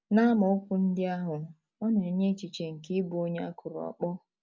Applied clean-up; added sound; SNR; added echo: none; none; none; none.